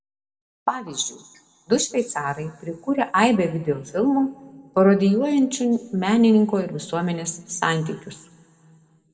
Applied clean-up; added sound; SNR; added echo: none; none; none; reverberation time 1.4 s.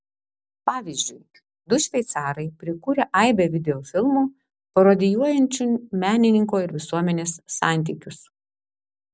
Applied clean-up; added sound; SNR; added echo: none; none; none; none.